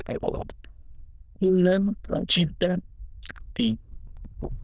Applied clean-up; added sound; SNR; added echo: neural diffusion model UNIVERSE++.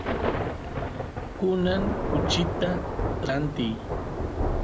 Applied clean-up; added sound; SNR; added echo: none; Thunder / Rain; -1 dB; none.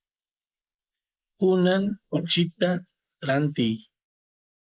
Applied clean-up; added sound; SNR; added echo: neural mask model Resemble Enhance denoiser.